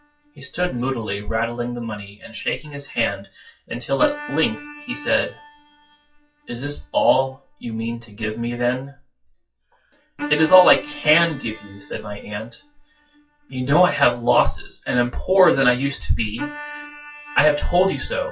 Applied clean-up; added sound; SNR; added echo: classical method WPE with log-MMSE.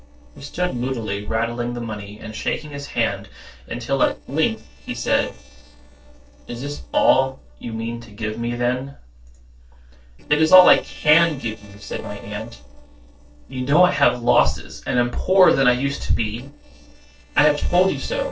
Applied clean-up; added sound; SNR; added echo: neural separator model SepFormer DNS4.